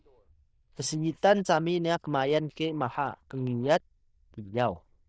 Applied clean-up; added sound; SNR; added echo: neural diffusion model UNIVERSE++.